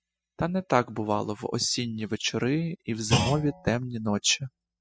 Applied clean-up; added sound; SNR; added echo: classical method spectral subtraction.